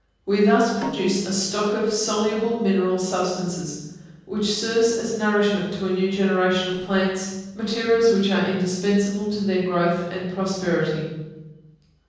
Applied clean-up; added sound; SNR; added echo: neural separator model SepFormer DNS4.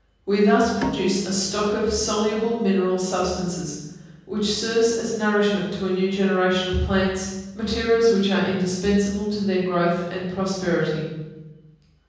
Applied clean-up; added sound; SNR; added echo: none; Bowed string instrument; 17 dB; reverberation time 1.3 s.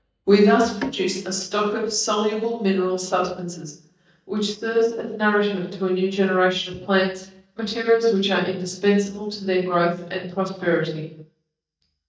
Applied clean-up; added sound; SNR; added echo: neural mask model DeepFilterNet 3.